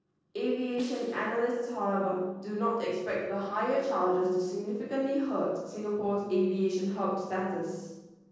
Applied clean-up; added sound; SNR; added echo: neural separator model SepFormer DNS4.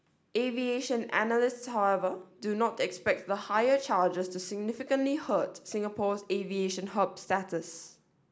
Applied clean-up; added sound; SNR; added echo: none; none; none; none.